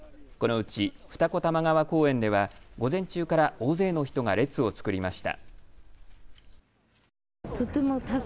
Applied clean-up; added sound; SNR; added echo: none; none; none; none.